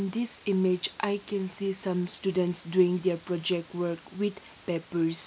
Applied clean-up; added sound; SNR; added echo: none; none; none; none.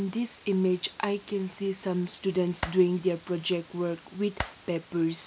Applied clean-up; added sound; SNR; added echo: none; Clapping; 7 dB; none.